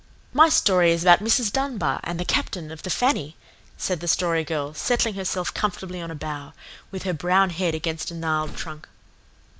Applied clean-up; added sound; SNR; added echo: none; Slam; 12 dB; none.